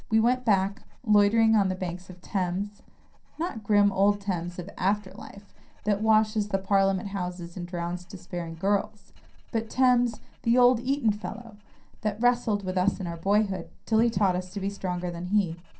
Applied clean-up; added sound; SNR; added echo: none; Writing; 17 dB; reverberation time 0.3 s.